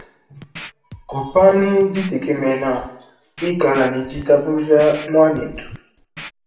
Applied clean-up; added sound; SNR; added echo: none; Scratching (performance technique); 20 dB; reverberation time 0.6 s.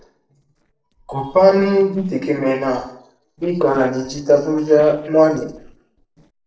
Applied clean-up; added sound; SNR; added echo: neural separator model SepFormer DNS4.